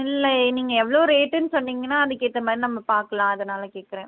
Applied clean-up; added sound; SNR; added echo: none; none; none; none.